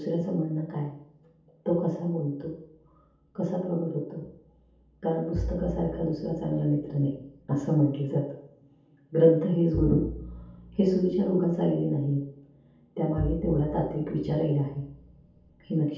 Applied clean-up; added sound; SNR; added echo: none; Bowed string instrument; 10 dB; reverberation time 0.7 s.